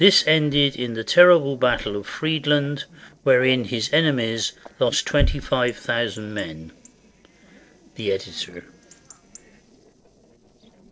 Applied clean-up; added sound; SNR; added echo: neural separator model SepFormer DNS4.